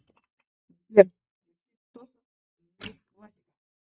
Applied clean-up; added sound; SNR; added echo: neural mask model DeepFilterNet 3.